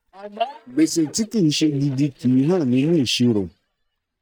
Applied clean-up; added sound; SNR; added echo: neural mask model DeepFilterNet 3.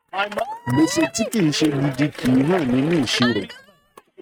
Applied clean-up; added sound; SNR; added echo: neural mask model RNNoise.